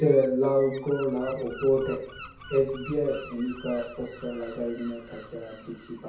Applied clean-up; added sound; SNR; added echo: none; Gull, seagull; 18 dB; reverberation time 0.6 s.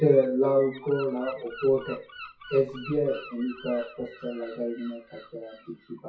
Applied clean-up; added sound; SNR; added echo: classical method WPE with log-MMSE.